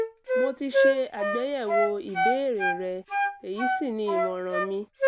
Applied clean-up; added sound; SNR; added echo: none; Wind instrument, woodwind instrument; -3 dB; none.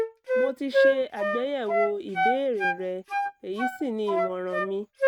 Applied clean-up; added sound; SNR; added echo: neural mask model RNNoise.